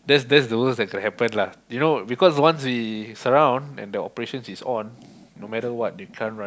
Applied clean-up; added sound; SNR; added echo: none; none; none; none.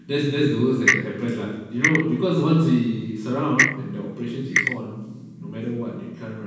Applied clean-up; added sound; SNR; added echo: none; Clock; 2 dB; reverberation time 1.2 s.